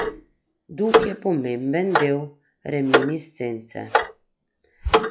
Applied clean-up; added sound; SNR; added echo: classical method log-MMSE.